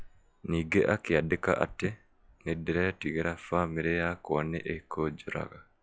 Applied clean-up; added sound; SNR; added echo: classical method log-MMSE.